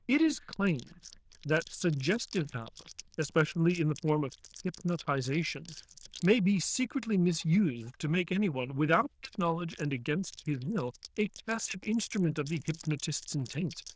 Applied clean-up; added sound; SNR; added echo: neural diffusion model UNIVERSE++.